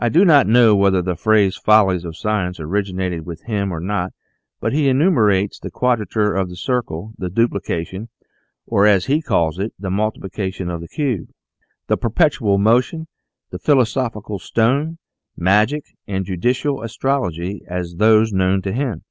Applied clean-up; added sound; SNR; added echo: none; none; none; none.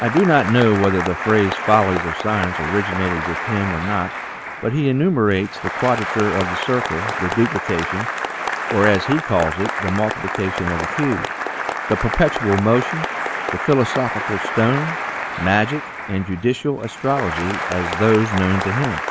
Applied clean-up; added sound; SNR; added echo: none; Applause; 5 dB; none.